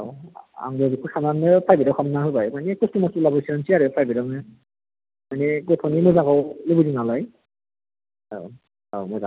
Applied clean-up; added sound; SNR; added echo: none; none; none; none.